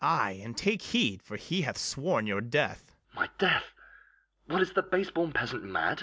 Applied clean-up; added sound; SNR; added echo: none; none; none; none.